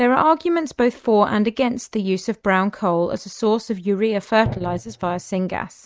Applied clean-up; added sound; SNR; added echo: neural mask model RNNoise.